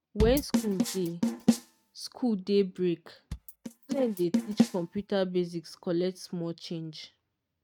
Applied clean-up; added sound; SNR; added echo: neural mask model RNNoise.